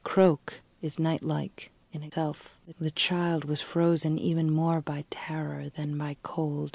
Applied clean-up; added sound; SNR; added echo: none; none; none; none.